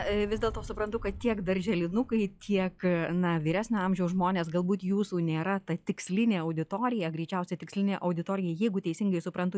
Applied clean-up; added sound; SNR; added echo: classical method log-MMSE.